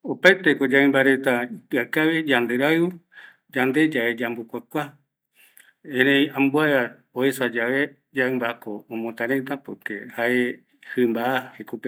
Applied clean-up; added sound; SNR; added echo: none; none; none; none.